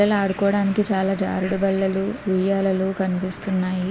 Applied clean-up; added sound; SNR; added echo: none; Bird; 19 dB; none.